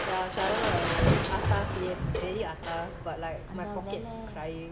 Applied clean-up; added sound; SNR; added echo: none; Crushing; -2 dB; none.